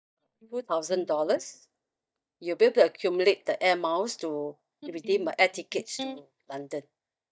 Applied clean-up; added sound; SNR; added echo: neural mask model DeepFilterNet 3.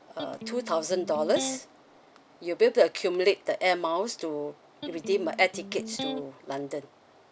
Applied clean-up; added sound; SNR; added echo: none; Electric guitar; 10 dB; none.